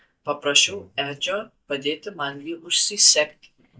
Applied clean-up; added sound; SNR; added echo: neural mask model DeepFilterNet 3.